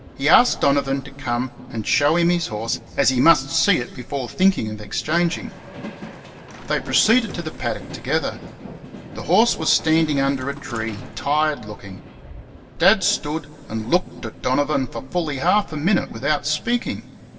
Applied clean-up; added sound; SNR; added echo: none; Train; 17 dB; reverberation time 2.2 s.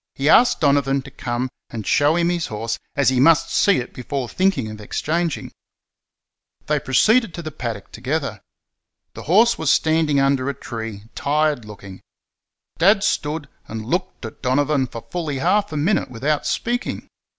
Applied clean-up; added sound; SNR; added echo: none; none; none; none.